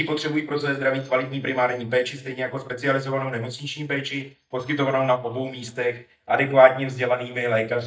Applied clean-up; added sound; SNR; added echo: neural mask model DeepFilterNet 3.